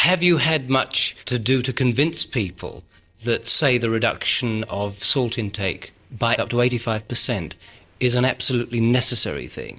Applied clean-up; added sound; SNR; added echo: neural separator model SepFormer DNS4.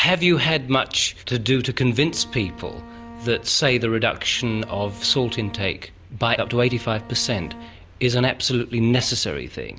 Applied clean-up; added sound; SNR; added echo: none; Bowed string instrument; 18 dB; none.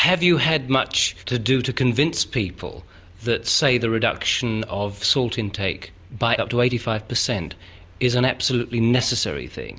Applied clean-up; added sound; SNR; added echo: none; none; none; none.